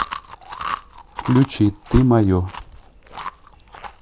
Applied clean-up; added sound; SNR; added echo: none; Chewing, mastication; 12 dB; none.